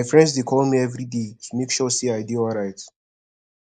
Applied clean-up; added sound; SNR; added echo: neural mask model Resemble Enhance denoiser.